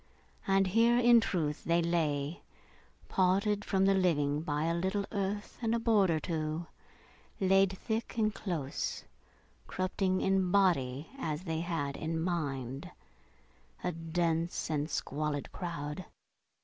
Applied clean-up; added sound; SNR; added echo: none; none; none; none.